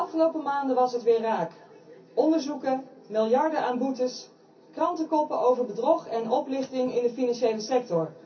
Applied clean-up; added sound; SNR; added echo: none; none; none; reverberation time 0.3 s.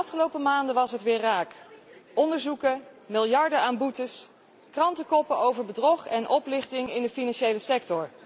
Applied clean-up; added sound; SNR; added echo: none; none; none; none.